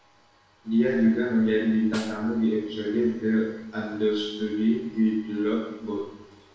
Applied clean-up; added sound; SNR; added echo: none; Snare drum; 17 dB; reverberation time 0.9 s.